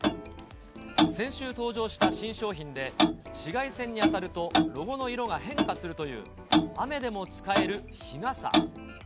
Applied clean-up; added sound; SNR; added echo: none; Clock; -3 dB; none.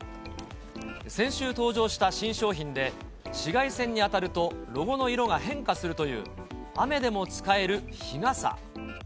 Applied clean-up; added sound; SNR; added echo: none; none; none; none.